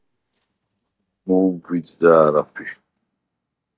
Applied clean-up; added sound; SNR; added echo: neural mask model DeepFilterNet 3.